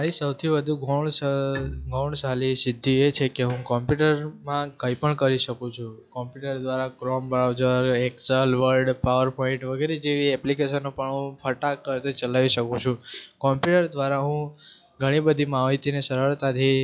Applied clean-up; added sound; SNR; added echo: classical method log-MMSE.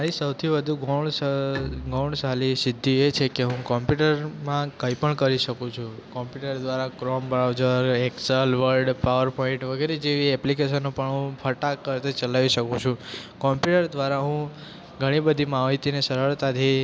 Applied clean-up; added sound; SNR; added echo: none; Bowed string instrument; 17 dB; none.